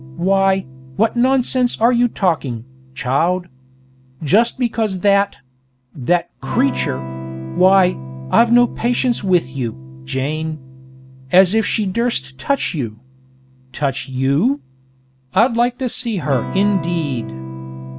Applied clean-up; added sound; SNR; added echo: none; Electric guitar / Strum; 13 dB; none.